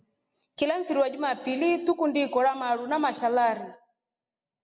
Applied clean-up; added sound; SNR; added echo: none; none; none; none.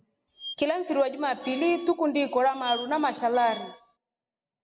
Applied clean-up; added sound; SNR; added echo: none; Squeak; 16 dB; none.